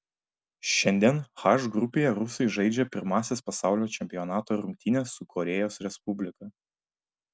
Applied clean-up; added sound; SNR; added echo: none; none; none; none.